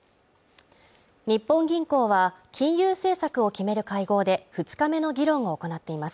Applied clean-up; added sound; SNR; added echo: none; none; none; none.